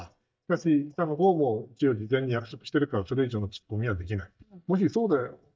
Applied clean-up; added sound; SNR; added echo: neural mask model DeepFilterNet 3.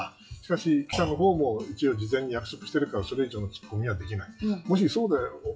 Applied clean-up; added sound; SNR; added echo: classical method WPE with log-MMSE.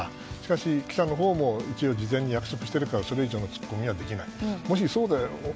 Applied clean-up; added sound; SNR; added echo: none; none; none; none.